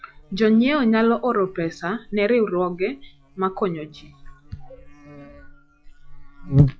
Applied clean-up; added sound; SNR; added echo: classical method log-MMSE.